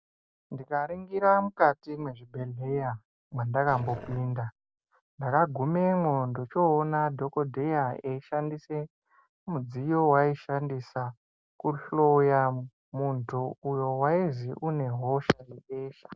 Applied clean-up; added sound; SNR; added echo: none; Growling; 16 dB; none.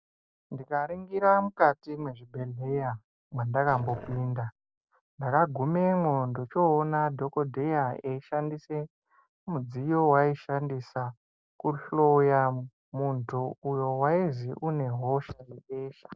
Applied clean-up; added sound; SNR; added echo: neural separator model SepFormer DNS4.